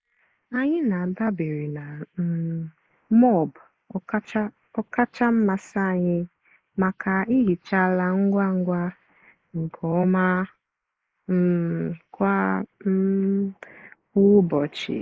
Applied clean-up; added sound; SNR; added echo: neural mask model Resemble Enhance denoiser.